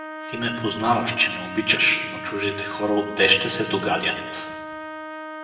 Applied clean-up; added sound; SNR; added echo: none; Trumpet; 10 dB; reverberation time 1.0 s.